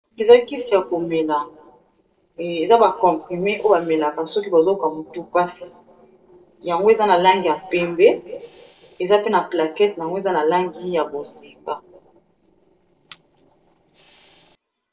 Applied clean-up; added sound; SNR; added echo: neural separator model SepFormer DNS4.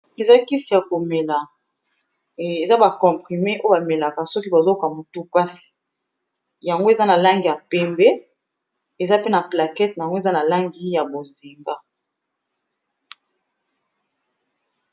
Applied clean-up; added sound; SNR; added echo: none; none; none; none.